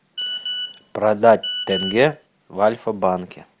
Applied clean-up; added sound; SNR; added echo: none; Telephone; 6 dB; none.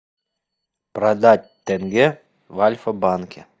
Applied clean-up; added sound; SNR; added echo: neural mask model DeepFilterNet 3.